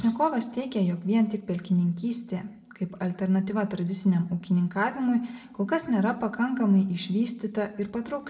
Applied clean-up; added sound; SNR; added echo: none; none; none; reverberation time 1.1 s.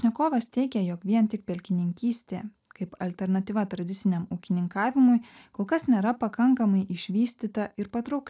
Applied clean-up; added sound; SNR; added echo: none; none; none; none.